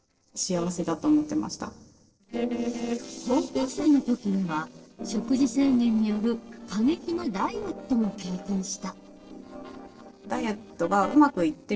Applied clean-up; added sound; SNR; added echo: neural separator model SepFormer DNS4.